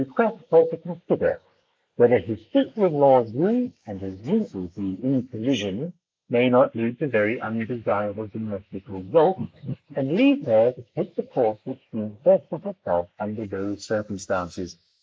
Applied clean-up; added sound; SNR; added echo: neural mask model Resemble Enhance denoiser.